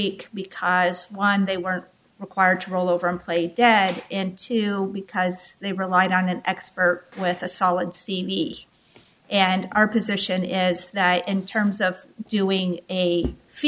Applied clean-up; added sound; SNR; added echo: none; none; none; none.